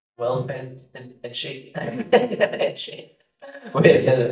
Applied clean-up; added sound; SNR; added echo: neural mask model DeepFilterNet 3.